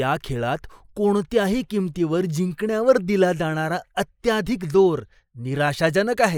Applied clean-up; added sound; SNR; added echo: neural mask model Resemble Enhance denoiser.